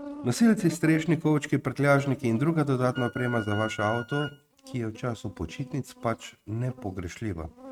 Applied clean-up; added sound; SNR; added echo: neural mask model RNNoise.